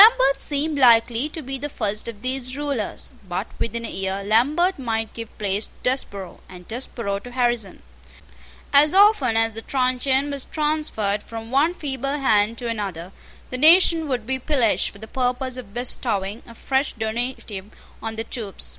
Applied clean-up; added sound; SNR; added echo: none; none; none; none.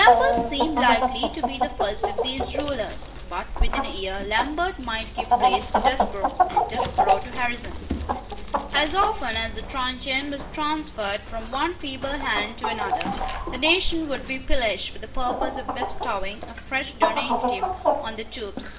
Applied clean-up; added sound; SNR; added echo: none; Chicken, rooster; 0 dB; reverberation time 0.6 s.